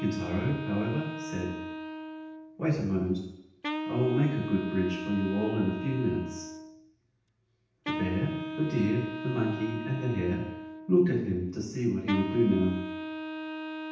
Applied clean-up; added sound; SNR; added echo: none; Wind instrument, woodwind instrument; 8 dB; reverberation time 0.9 s.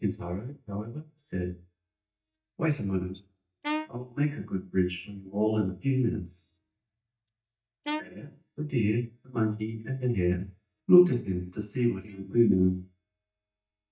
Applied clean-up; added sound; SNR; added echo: neural mask model DeepFilterNet 3.